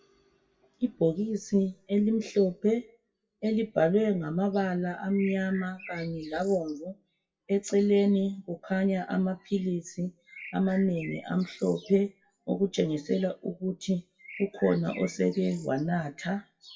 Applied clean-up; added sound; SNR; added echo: classical method WPE with log-MMSE.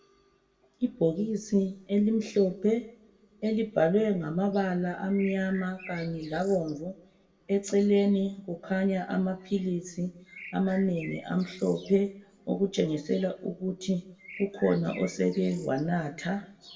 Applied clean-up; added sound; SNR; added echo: none; Bird; 19 dB; reverberation time 0.5 s.